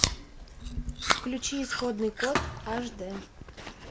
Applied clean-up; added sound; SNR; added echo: none; Chewing, mastication + Thump, thud; -2 dB; none.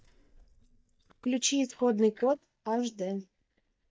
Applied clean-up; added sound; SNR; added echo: neural mask model DeepFilterNet 3.